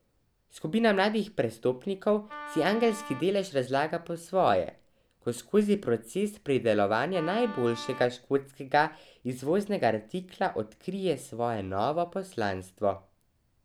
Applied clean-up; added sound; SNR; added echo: none; Wind instrument, woodwind instrument; 13 dB; none.